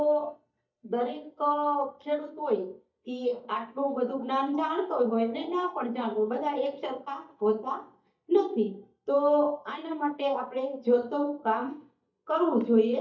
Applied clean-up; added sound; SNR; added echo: neural mask model DeepFilterNet 3.